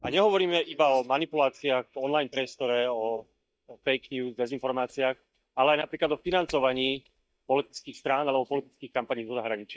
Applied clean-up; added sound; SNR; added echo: neural mask model DeepFilterNet 3.